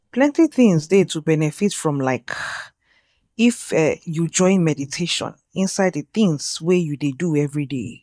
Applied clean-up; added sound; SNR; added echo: neural mask model DeepFilterNet 3.